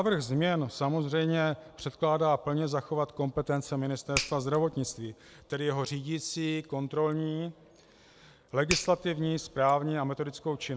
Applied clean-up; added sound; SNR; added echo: none; Finger snapping; 15 dB; none.